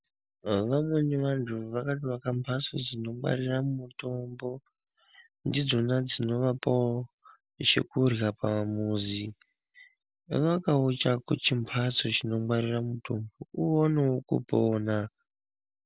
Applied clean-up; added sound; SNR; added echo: none; none; none; none.